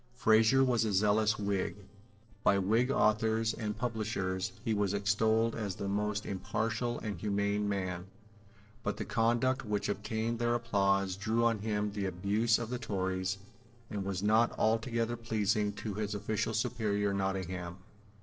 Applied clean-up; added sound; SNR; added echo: neural separator model SepFormer DNS4.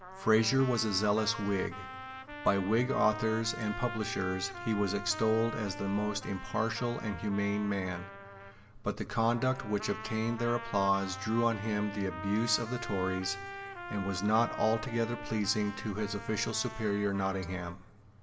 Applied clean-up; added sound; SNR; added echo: none; Trumpet; 12 dB; reverberation time 1.2 s.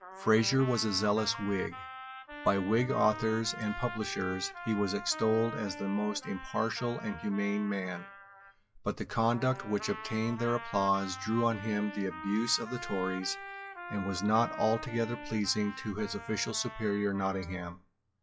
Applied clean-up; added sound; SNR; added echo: classical method WPE with log-MMSE.